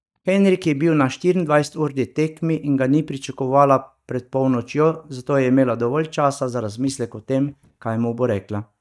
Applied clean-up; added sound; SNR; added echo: neural mask model DeepFilterNet 3.